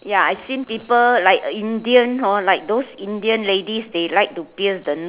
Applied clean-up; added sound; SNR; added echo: none; none; none; none.